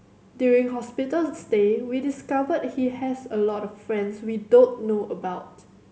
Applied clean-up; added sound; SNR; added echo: none; none; none; none.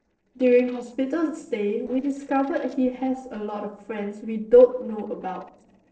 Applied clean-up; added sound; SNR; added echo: neural separator model SepFormer DNS4.